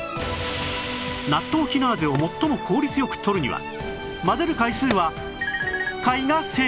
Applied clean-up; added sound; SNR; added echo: none; Fire; 17 dB; none.